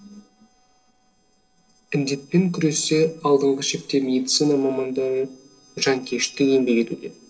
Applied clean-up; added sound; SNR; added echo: neural separator model SepFormer DNS4.